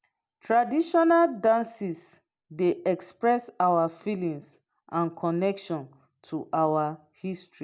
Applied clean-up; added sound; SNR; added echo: none; none; none; none.